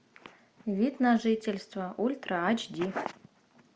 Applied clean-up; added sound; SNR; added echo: none; none; none; none.